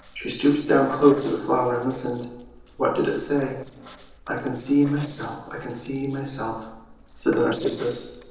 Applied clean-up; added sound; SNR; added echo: neural separator model SepFormer DNS4.